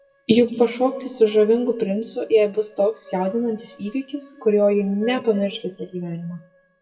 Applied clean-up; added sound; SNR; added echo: classical method WPE with log-MMSE.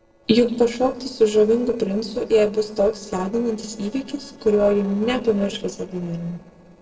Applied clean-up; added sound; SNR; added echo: neural separator model SepFormer DNS4.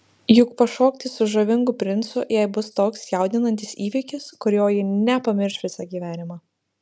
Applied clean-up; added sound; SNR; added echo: none; none; none; none.